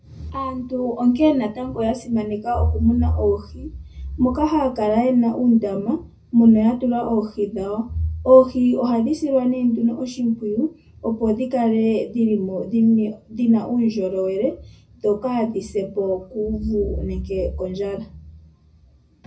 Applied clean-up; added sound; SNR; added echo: none; none; none; reverberation time 0.4 s.